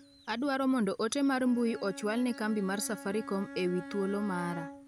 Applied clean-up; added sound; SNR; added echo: none; Bowed string instrument; 14 dB; none.